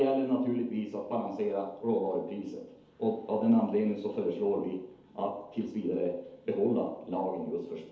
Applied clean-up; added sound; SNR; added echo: none; none; none; reverberation time 2.2 s.